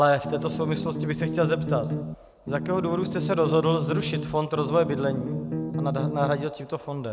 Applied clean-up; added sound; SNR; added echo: none; Bass guitar; 3 dB; none.